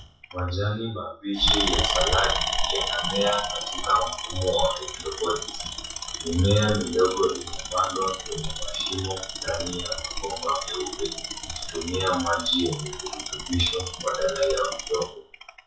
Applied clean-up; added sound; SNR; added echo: classical method WPE with log-MMSE.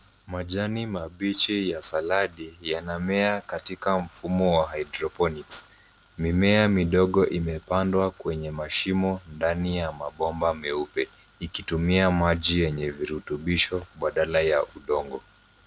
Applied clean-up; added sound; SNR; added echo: none; none; none; none.